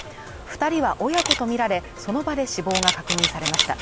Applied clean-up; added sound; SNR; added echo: none; Camera; 3 dB; none.